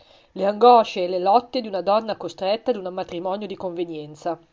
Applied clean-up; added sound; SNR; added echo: none; none; none; none.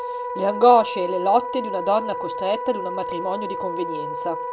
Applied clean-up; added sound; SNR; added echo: none; Wind instrument, woodwind instrument; 6 dB; none.